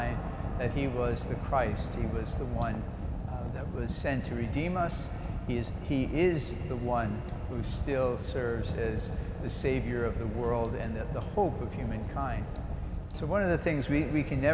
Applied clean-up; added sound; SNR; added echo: none; Fire; 3 dB; none.